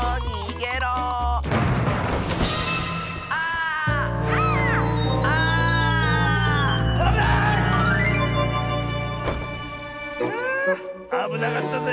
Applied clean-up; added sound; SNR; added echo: none; Slam; 10 dB; none.